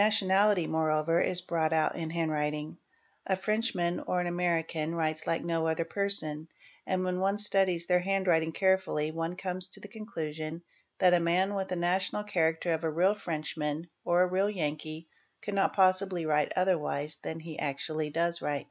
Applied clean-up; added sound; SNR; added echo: none; none; none; none.